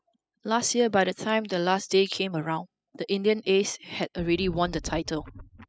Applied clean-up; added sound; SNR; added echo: classical method spectral subtraction.